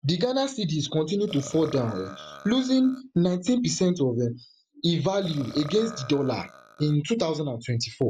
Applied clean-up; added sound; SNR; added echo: none; Burping, eructation; 19 dB; none.